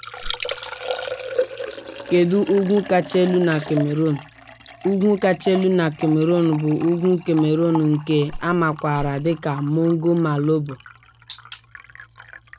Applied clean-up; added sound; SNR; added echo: none; Liquid + Whoosh, swoosh, swish; 13 dB; none.